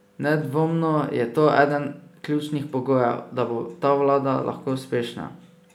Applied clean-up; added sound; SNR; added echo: none; none; none; none.